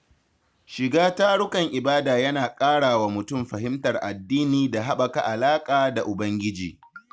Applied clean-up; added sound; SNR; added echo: none; none; none; none.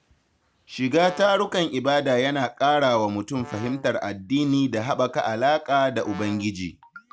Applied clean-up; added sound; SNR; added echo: none; Brass instrument; 19 dB; none.